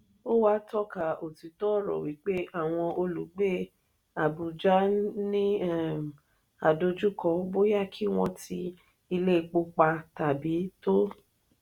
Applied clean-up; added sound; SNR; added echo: none; none; none; none.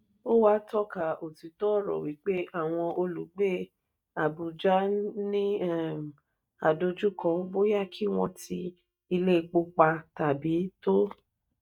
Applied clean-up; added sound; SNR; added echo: neural mask model DeepFilterNet 3.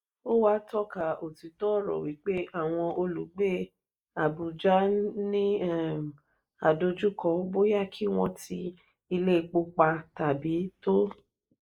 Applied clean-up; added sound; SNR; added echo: neural mask model Resemble Enhance denoiser.